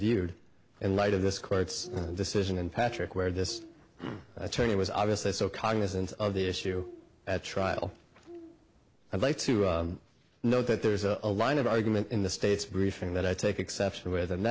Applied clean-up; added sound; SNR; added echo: none; Bird; 19 dB; none.